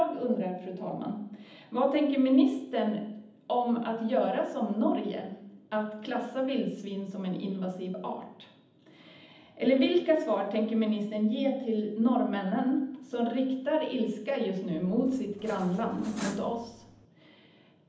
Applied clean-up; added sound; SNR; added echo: none; Cutlery, silverware; 17 dB; reverberation time 0.8 s.